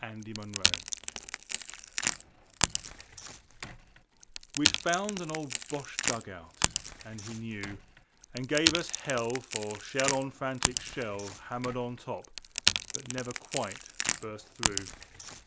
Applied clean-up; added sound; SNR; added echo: none; Crack / Crackle; -2 dB; none.